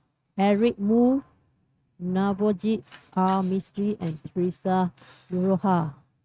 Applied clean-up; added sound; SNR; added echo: neural mask model RNNoise.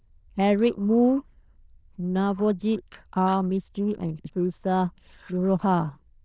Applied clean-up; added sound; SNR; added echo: neural diffusion model UNIVERSE++.